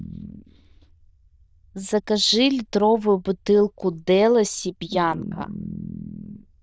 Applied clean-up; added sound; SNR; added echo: neural diffusion model UNIVERSE++.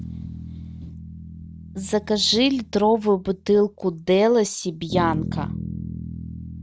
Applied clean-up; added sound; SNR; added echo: none; Bass guitar; 10 dB; none.